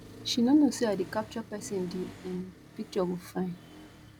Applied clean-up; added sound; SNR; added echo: none; Accelerating, revving, vroom; 17 dB; none.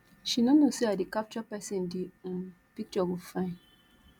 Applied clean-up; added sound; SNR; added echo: none; none; none; none.